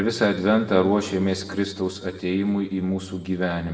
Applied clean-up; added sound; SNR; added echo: none; none; none; reverberation time 1.5 s.